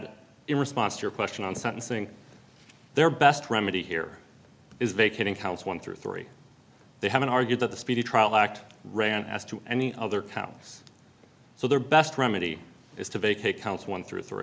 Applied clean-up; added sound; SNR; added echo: none; none; none; none.